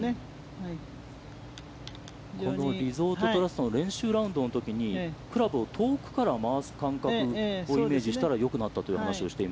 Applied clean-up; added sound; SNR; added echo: none; none; none; none.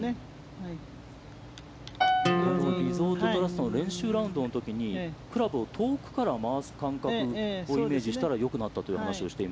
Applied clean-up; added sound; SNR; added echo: none; Piano + Acoustic guitar; -1 dB; none.